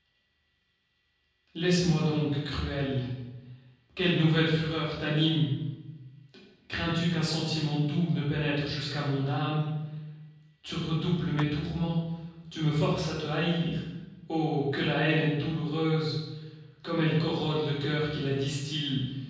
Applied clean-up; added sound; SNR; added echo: none; Clapping; 20 dB; reverberation time 1.3 s.